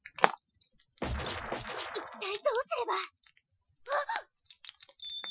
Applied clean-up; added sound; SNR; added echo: classical method Wiener filter.